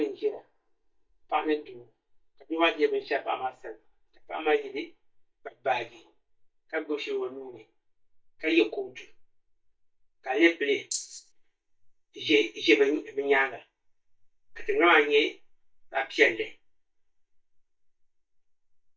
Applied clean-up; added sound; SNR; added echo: neural mask model DeepFilterNet 3.